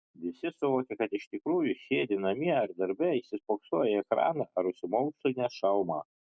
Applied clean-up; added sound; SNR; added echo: none; none; none; none.